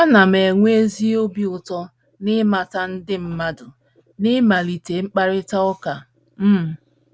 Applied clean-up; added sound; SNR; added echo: none; none; none; none.